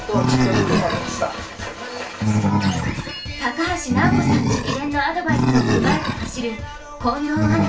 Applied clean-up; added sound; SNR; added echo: none; Animal; -3 dB; reverberation time 0.3 s.